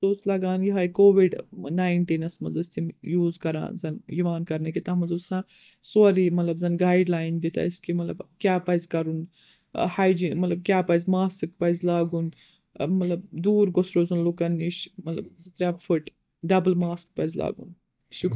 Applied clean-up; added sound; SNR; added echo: neural mask model DeepFilterNet 3.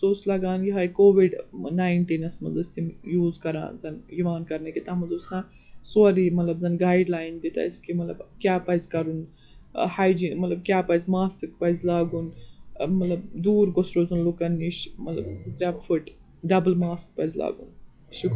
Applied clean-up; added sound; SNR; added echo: classical method log-MMSE.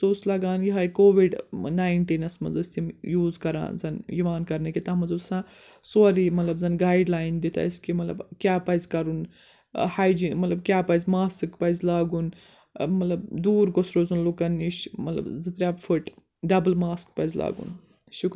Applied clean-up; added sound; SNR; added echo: none; none; none; none.